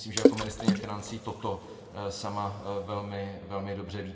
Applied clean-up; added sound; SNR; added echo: none; Water / Splash, splatter; -4 dB; reverberation time 1.7 s.